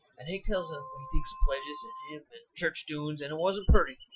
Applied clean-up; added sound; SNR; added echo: classical method Wiener filter.